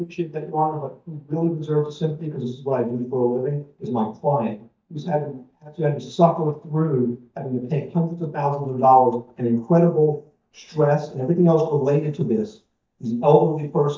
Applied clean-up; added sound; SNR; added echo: neural mask model DeepFilterNet 3.